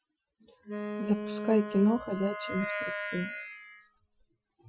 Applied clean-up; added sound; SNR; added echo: classical method Wiener filter.